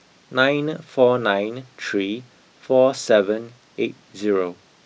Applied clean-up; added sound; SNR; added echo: none; none; none; none.